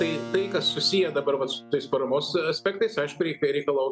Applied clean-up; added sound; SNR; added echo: none; Keyboard (musical); 15 dB; none.